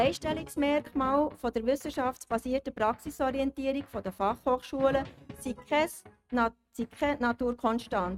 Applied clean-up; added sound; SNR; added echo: neural mask model RNNoise.